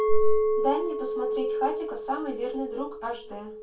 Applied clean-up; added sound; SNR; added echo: none; Chink, clink; 3 dB; reverberation time 0.2 s.